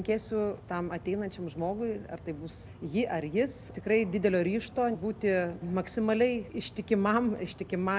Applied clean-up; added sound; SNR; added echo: none; Mechanical fan; 18 dB; none.